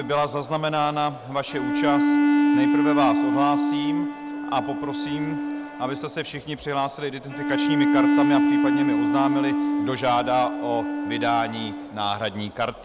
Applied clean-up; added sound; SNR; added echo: none; Bowed string instrument; -3 dB; none.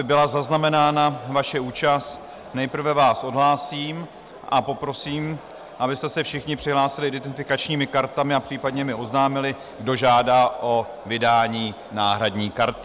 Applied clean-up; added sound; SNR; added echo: none; none; none; none.